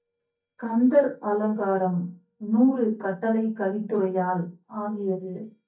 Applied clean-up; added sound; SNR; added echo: neural mask model DeepFilterNet 3.